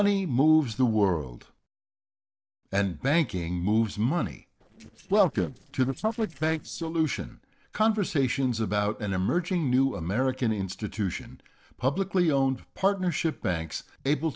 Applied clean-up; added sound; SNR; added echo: neural separator model SepFormer DNS4.